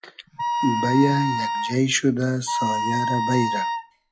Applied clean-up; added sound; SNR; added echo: classical method log-MMSE.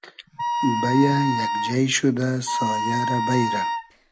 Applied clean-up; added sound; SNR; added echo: none; Wind instrument, woodwind instrument; 2 dB; none.